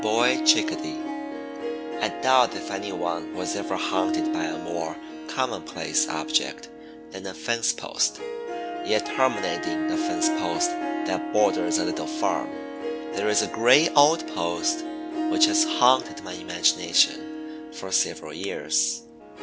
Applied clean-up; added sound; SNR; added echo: none; Harp; 4 dB; none.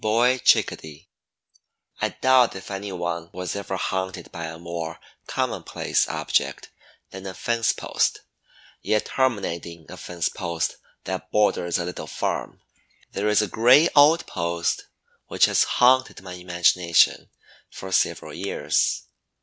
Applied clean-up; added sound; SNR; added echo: none; none; none; none.